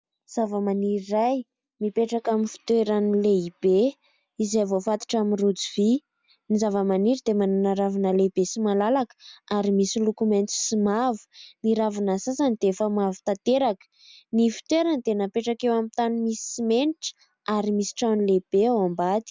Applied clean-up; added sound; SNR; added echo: none; none; none; none.